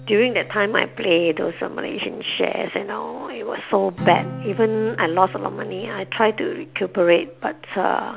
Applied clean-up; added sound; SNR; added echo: none; Acoustic guitar; 16 dB; none.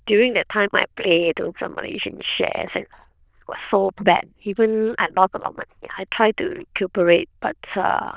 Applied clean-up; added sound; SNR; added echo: neural diffusion model UNIVERSE++.